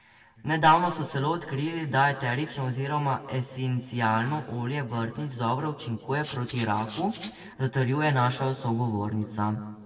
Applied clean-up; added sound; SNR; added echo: none; Rattle (instrument); 17 dB; reverberation time 1.6 s.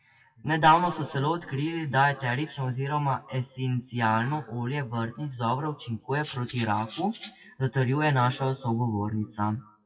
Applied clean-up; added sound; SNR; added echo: classical method WPE with log-MMSE.